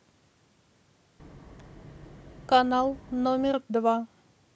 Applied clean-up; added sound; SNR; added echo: none; Wind; 18 dB; none.